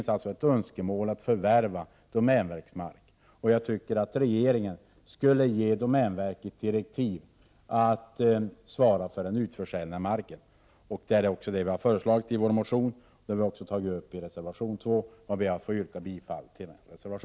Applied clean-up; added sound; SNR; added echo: none; none; none; none.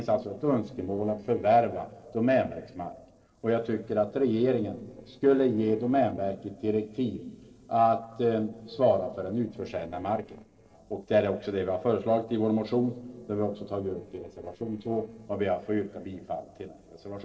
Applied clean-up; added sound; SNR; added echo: neural separator model SepFormer DNS4.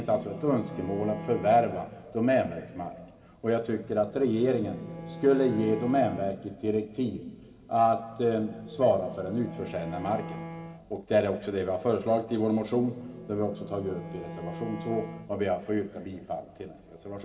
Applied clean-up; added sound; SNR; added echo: none; Bowed string instrument; 15 dB; reverberation time 2.1 s.